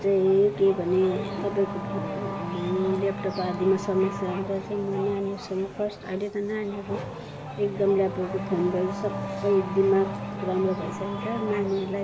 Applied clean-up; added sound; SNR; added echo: none; Race car, auto racing / Accelerating, revving, vroom; 8 dB; reverberation time 1.0 s.